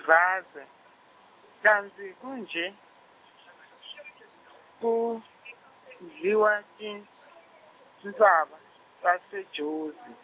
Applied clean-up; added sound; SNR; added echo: none; none; none; none.